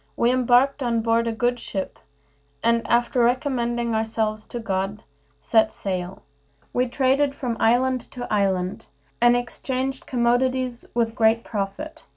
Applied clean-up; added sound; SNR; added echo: none; none; none; none.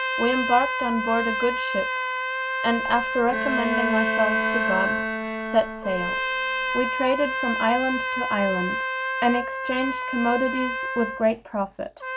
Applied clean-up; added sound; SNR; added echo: none; Bowed string instrument + Trumpet; 1 dB; none.